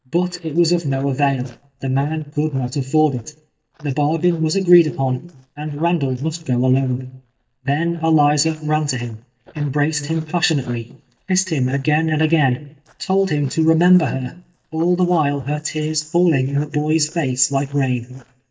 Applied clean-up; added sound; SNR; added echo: neural mask model DeepFilterNet 3.